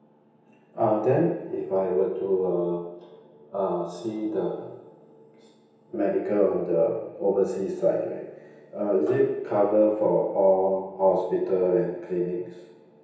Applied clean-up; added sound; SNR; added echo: none; none; none; reverberation time 1.0 s.